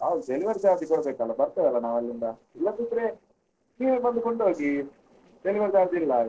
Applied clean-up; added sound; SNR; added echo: neural separator model SepFormer DNS4.